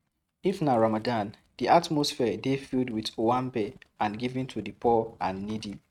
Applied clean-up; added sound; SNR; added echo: neural mask model RNNoise.